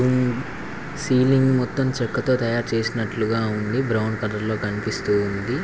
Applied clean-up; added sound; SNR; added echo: none; Gong; 18 dB; none.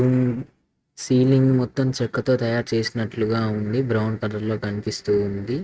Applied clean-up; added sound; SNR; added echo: neural mask model RNNoise.